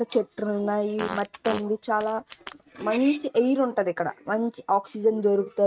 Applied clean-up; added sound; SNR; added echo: neural mask model RNNoise.